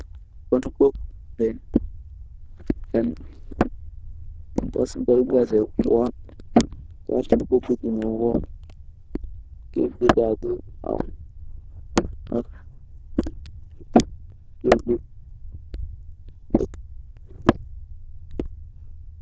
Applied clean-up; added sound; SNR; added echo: neural diffusion model UNIVERSE++.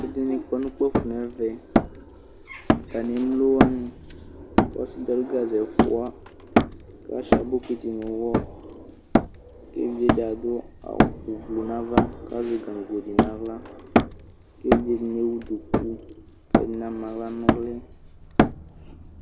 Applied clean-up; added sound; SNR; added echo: none; Hammer; -2 dB; none.